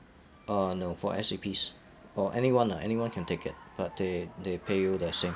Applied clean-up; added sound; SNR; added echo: none; none; none; none.